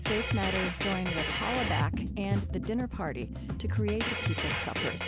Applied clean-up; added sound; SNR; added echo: none; Drum kit; 0 dB; none.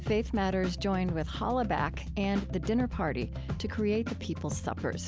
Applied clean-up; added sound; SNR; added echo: none; none; none; none.